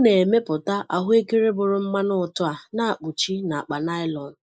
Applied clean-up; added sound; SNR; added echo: neural mask model Resemble Enhance denoiser.